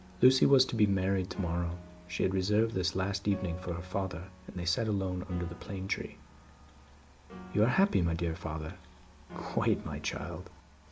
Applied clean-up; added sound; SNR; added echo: none; Piano; 19 dB; none.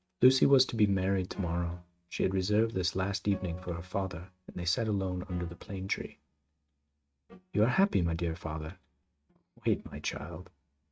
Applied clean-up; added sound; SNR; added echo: neural mask model RNNoise.